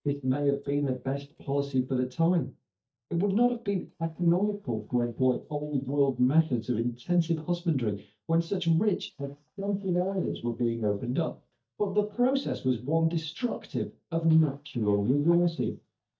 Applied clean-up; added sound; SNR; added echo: neural mask model DeepFilterNet 3.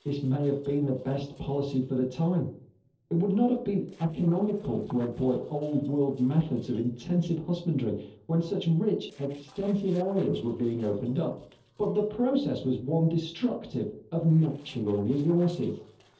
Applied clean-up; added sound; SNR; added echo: neural separator model SepFormer DNS4.